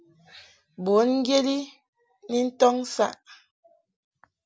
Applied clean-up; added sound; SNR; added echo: none; none; none; none.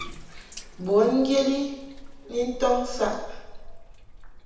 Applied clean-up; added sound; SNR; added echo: none; Bathtub (filling or washing); 12 dB; reverberation time 0.9 s.